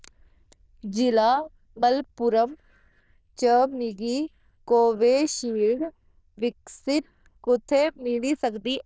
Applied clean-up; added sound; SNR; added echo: neural diffusion model UNIVERSE++.